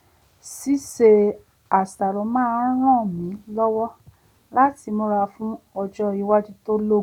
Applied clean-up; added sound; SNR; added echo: none; none; none; none.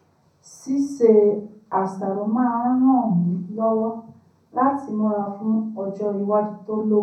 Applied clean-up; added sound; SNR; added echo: none; none; none; reverberation time 0.6 s.